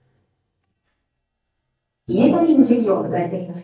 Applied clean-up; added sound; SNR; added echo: neural mask model DeepFilterNet 3.